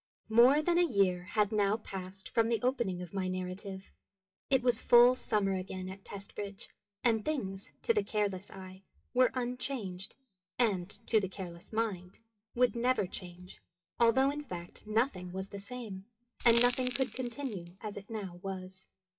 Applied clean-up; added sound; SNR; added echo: classical method WPE with log-MMSE.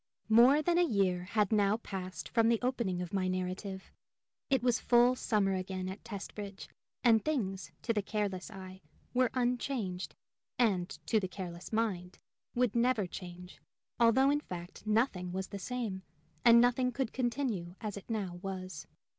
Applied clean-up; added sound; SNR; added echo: none; none; none; none.